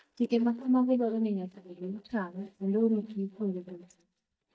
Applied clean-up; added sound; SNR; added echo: neural mask model DeepFilterNet 3.